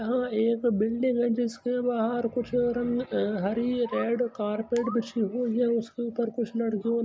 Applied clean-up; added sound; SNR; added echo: none; Bird; 19 dB; none.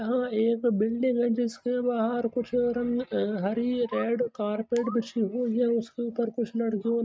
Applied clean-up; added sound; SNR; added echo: neural mask model RNNoise.